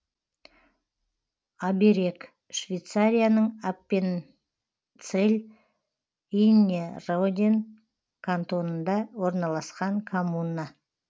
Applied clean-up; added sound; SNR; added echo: none; none; none; none.